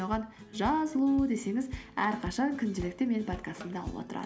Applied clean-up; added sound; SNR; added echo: none; none; none; none.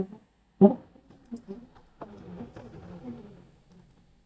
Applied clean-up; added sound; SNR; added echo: neural mask model DeepFilterNet 3.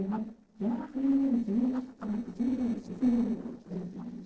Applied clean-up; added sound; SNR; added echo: neural separator model SepFormer DNS4.